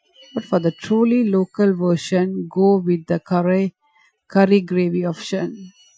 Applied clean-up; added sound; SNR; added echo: classical method Wiener filter.